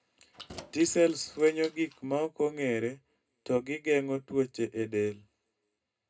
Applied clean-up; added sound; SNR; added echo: none; Keys jangling; 19 dB; reverberation time 0.2 s.